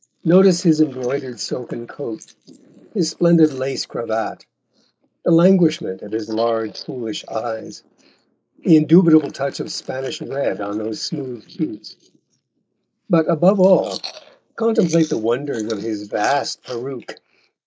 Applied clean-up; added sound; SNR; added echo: neural mask model Resemble Enhance denoiser.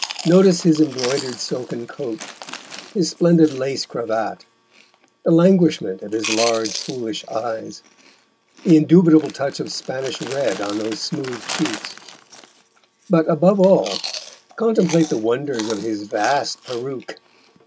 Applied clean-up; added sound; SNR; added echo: none; Chewing, mastication; 14 dB; none.